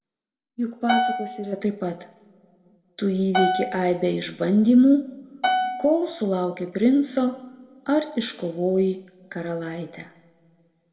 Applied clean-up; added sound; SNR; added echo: none; Piano; 4 dB; reverberation time 1.7 s.